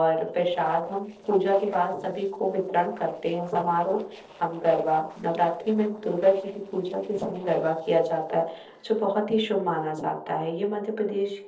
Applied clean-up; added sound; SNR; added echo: neural separator model SepFormer DNS4.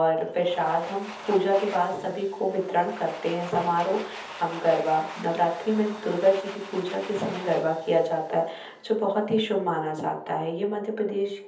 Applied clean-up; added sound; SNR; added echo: none; Domestic sounds, home sounds; 17 dB; reverberation time 0.7 s.